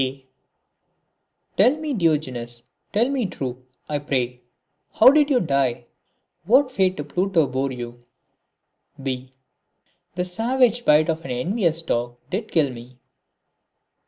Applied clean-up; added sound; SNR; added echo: none; none; none; none.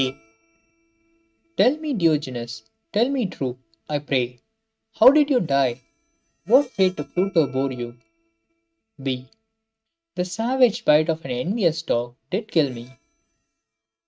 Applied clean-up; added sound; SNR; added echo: neural mask model RNNoise.